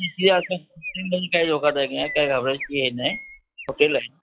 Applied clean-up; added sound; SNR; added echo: classical method log-MMSE.